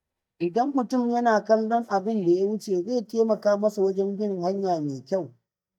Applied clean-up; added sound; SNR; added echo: neural mask model DeepFilterNet 3.